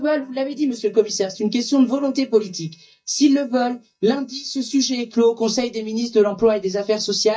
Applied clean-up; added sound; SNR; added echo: neural mask model DeepFilterNet 3.